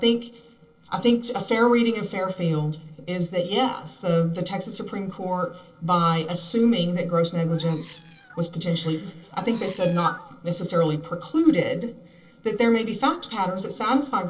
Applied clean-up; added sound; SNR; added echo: neural separator model SepFormer DNS4.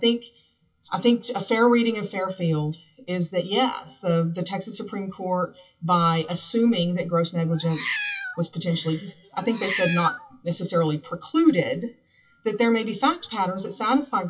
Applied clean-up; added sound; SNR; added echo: classical method WPE with log-MMSE.